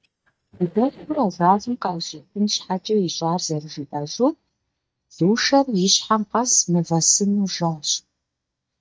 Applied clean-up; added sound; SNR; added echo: neural mask model DeepFilterNet 3.